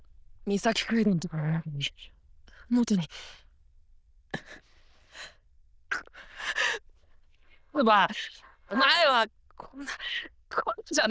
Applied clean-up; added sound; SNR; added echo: neural diffusion model UNIVERSE++.